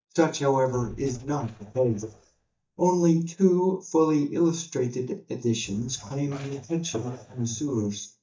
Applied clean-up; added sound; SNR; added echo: neural mask model DeepFilterNet 3.